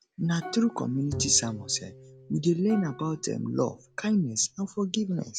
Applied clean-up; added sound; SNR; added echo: none; Bowed string instrument + Plucked string instrument; 15 dB; none.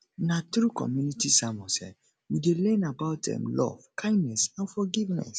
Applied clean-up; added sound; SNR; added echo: none; none; none; none.